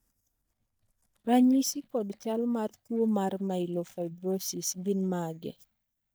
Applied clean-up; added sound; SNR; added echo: neural mask model DeepFilterNet 3.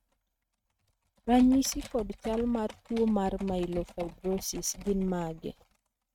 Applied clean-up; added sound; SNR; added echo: neural mask model RNNoise.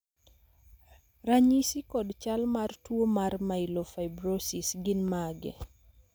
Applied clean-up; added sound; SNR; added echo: none; none; none; none.